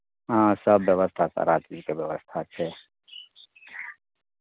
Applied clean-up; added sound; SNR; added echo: none; none; none; none.